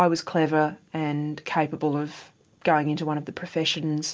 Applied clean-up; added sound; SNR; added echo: none; none; none; none.